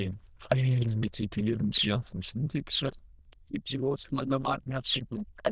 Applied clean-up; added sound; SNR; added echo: neural diffusion model UNIVERSE++.